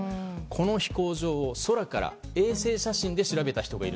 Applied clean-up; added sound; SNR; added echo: none; none; none; none.